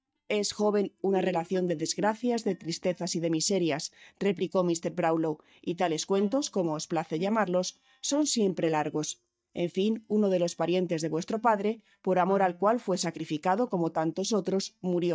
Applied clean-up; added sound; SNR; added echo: neural mask model DeepFilterNet 3.